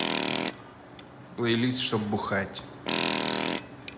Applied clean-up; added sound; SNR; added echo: none; Tools; 0 dB; none.